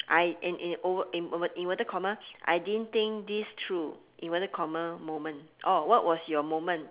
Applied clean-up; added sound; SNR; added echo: none; none; none; none.